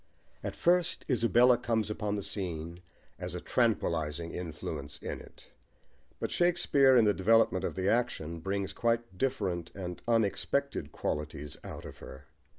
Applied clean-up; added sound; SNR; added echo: none; none; none; none.